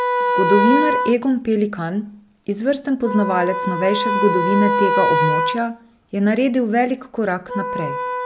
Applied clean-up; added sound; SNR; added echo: none; Wind instrument, woodwind instrument; 2 dB; none.